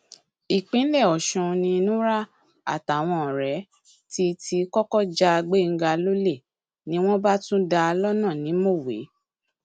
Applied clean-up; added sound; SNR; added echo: none; none; none; none.